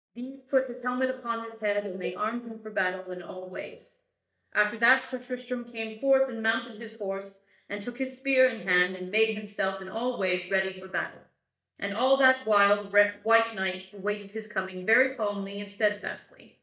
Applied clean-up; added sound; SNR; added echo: neural mask model DeepFilterNet 3.